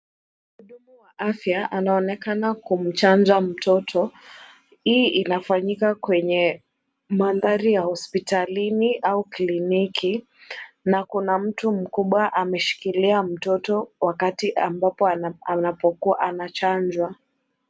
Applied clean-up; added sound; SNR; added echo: none; none; none; none.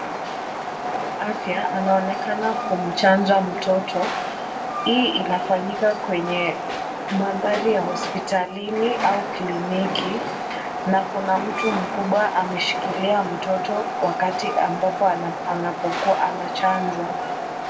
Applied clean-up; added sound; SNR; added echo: none; Train; 4 dB; reverberation time 1.2 s.